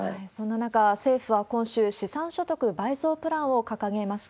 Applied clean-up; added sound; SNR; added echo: none; none; none; none.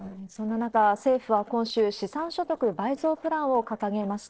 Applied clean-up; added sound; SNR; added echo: neural separator model SepFormer DNS4.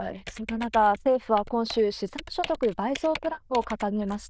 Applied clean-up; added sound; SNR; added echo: neural diffusion model UNIVERSE++.